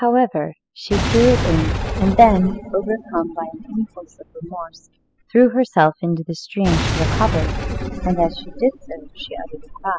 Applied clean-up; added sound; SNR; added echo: classical method spectral subtraction.